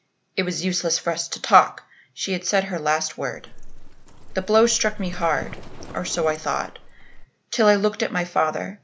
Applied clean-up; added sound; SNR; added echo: none; Livestock, farm animals, working animals; 11 dB; none.